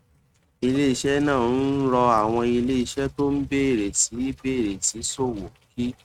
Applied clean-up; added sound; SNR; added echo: neural mask model RNNoise.